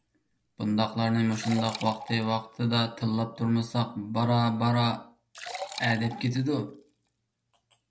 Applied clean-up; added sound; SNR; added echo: none; Liquid; 16 dB; none.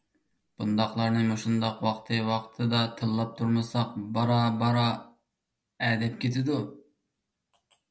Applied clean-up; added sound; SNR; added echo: none; none; none; none.